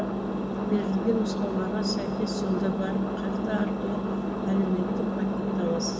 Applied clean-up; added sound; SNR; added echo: none; Engine; -3 dB; reverberation time 1.9 s.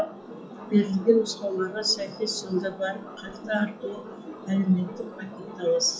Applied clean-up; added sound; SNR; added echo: classical method WPE with log-MMSE.